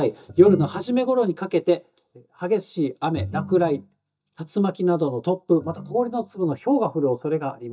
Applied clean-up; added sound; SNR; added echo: neural mask model DeepFilterNet 3.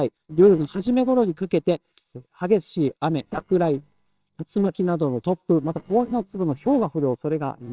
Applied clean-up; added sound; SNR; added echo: neural separator model SepFormer WHAMR!.